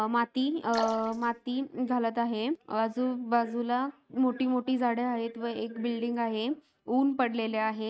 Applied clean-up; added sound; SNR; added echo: neural mask model RNNoise.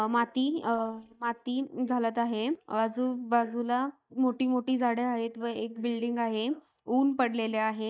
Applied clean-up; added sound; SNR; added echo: neural mask model DeepFilterNet 3.